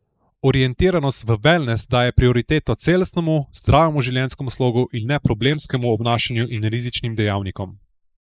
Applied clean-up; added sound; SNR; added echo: neural mask model Resemble Enhance denoiser.